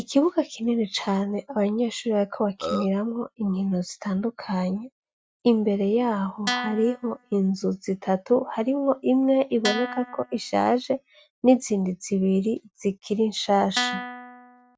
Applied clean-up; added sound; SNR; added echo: neural mask model RNNoise.